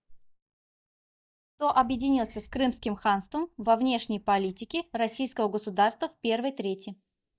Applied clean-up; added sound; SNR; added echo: neural mask model DeepFilterNet 3.